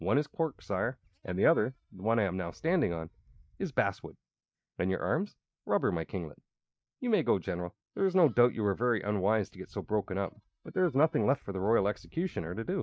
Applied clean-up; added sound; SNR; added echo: neural mask model DeepFilterNet 3.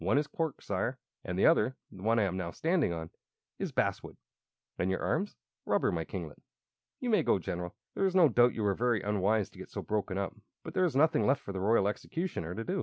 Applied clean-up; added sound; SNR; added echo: none; none; none; none.